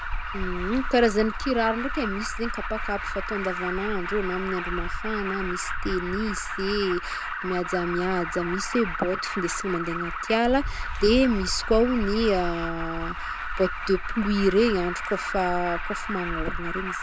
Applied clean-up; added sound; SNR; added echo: none; Alarm; 4 dB; none.